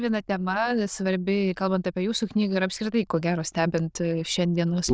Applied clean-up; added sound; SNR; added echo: neural diffusion model UNIVERSE++.